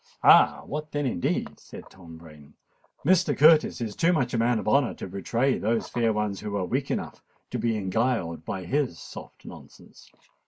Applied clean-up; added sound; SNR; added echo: none; none; none; none.